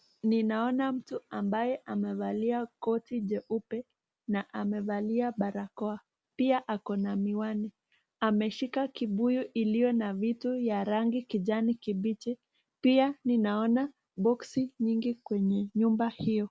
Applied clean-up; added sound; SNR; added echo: none; none; none; none.